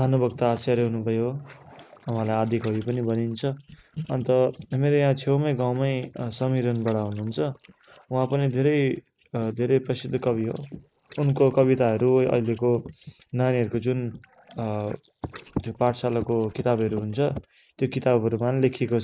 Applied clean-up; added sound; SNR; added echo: neural mask model Resemble Enhance denoiser.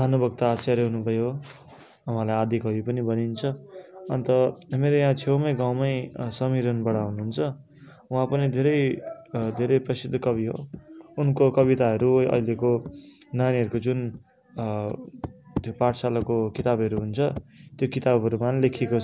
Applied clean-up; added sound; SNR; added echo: none; none; none; none.